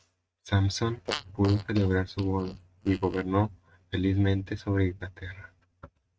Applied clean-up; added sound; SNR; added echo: neural mask model RNNoise.